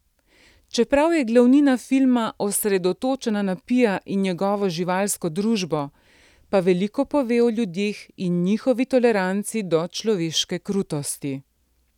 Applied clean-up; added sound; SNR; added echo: none; none; none; none.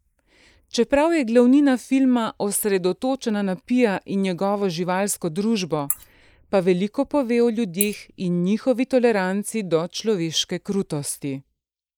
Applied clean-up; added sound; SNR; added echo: neural mask model Resemble Enhance denoiser.